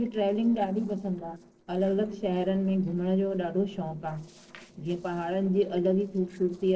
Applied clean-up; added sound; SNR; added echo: neural separator model SepFormer DNS4.